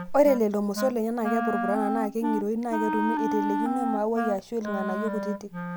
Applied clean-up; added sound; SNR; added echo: none; Wind instrument, woodwind instrument; 3 dB; none.